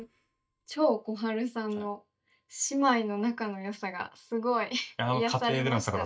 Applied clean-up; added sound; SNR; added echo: neural mask model DeepFilterNet 3.